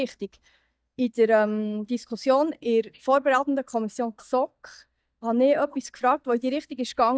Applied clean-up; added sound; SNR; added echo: neural mask model DeepFilterNet 3.